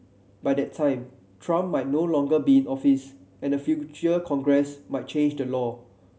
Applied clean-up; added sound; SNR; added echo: none; none; none; none.